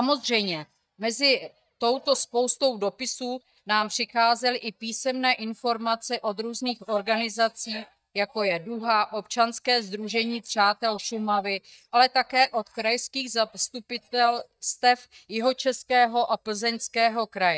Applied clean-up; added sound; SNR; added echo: neural mask model DeepFilterNet 3.